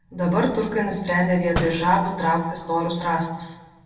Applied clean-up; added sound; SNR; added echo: none; Slam; 12 dB; reverberation time 0.8 s.